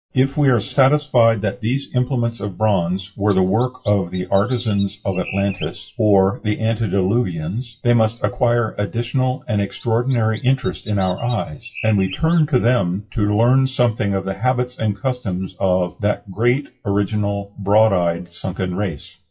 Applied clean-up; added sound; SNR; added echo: classical method WPE with log-MMSE.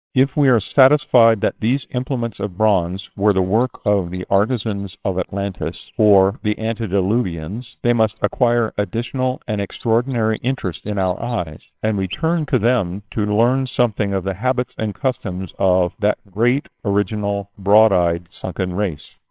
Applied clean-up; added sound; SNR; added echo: neural separator model SepFormer WHAMR!.